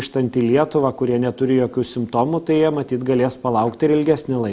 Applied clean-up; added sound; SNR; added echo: none; none; none; none.